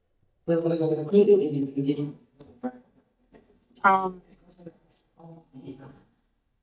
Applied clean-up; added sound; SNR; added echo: neural mask model DeepFilterNet 3.